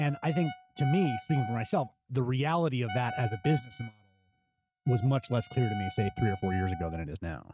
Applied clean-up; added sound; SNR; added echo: neural mask model RNNoise.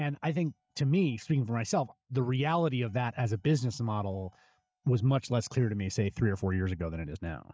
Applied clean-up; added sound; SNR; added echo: neural mask model DeepFilterNet 3.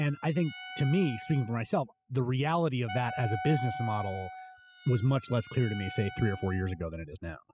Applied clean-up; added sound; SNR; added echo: classical method spectral subtraction.